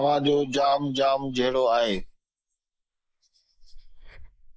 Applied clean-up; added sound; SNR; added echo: neural mask model Resemble Enhance denoiser.